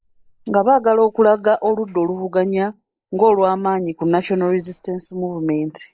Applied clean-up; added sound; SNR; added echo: neural mask model Resemble Enhance denoiser.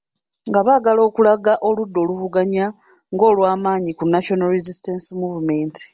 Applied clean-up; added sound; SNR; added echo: none; none; none; none.